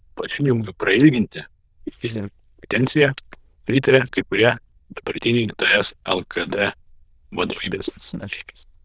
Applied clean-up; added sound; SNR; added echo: neural diffusion model UNIVERSE++.